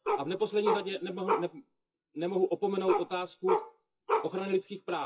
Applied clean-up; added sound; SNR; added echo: classical method WPE with log-MMSE.